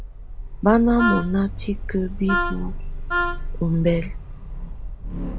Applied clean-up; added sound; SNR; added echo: none; Wind instrument, woodwind instrument + Sliding door; 3 dB; none.